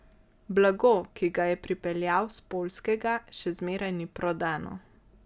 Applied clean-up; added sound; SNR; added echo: none; none; none; none.